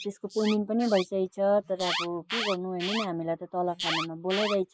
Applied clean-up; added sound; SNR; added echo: neural mask model Resemble Enhance denoiser.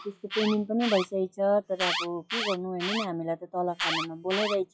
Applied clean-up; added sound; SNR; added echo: classical method log-MMSE.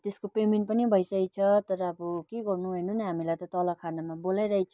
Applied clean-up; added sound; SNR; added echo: none; none; none; none.